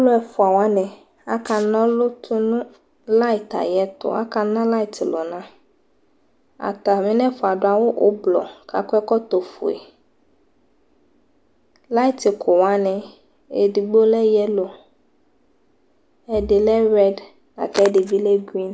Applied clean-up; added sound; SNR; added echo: none; Bowed string instrument; 19 dB; none.